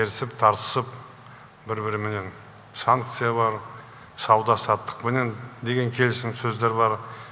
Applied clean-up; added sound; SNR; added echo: none; none; none; none.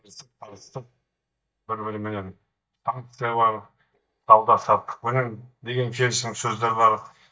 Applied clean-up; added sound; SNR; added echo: neural mask model DeepFilterNet 3.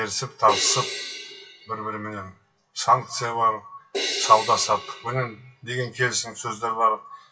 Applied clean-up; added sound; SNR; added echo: classical method WPE with log-MMSE.